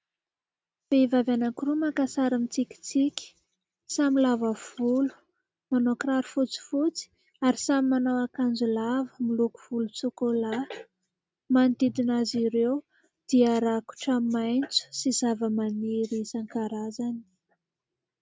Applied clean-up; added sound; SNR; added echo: none; none; none; none.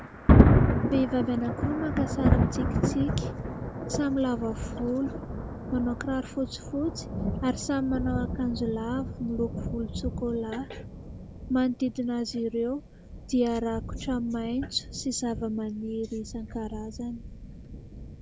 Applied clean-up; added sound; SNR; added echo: none; Thunder; -2 dB; none.